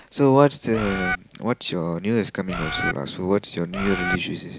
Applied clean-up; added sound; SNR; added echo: none; Bird; 3 dB; none.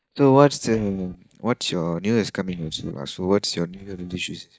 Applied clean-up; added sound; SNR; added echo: neural mask model DeepFilterNet 3.